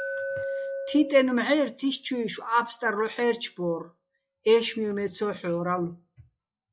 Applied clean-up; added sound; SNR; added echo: classical method log-MMSE.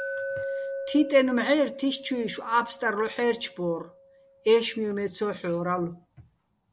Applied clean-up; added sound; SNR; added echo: none; Glass; 12 dB; none.